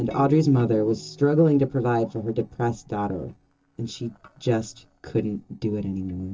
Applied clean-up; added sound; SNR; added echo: neural separator model SepFormer DNS4.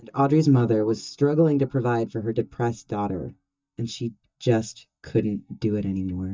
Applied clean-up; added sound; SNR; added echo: neural mask model DeepFilterNet 3.